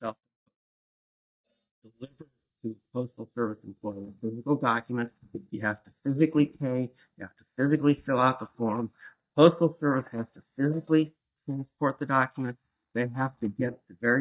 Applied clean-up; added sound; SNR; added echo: neural mask model DeepFilterNet 3.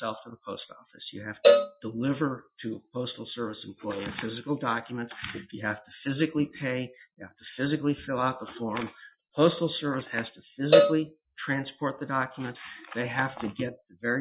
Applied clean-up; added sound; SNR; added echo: classical method Wiener filter.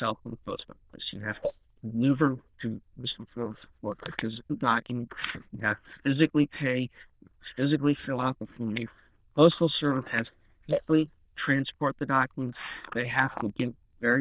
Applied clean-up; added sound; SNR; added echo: neural diffusion model UNIVERSE++.